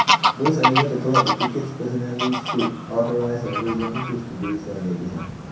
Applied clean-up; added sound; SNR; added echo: none; Bird vocalization, bird call, bird song / Fowl; 0 dB; reverberation time 0.6 s.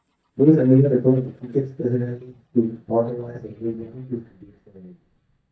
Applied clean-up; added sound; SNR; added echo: neural mask model DeepFilterNet 3.